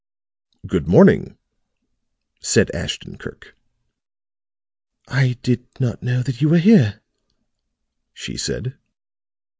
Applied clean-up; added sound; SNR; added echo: none; none; none; none.